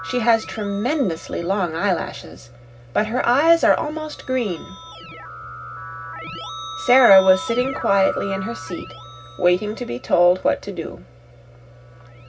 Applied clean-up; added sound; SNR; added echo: none; Keyboard (musical); 14 dB; reverberation time 0.4 s.